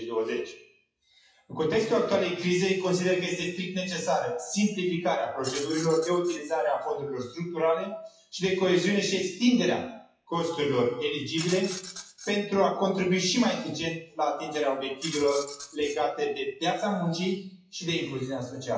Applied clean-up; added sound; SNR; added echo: classical method WPE with log-MMSE.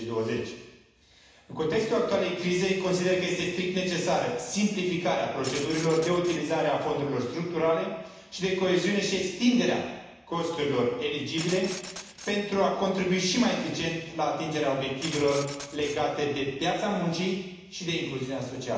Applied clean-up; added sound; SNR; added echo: none; Glass; 15 dB; reverberation time 1.1 s.